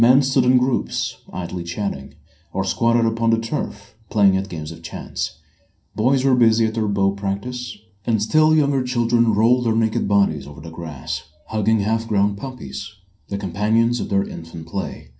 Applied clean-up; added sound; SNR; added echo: none; none; none; reverberation time 0.3 s.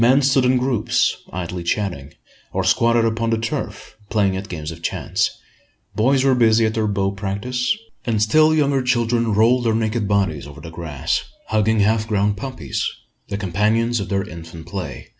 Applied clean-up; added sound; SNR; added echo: none; none; none; none.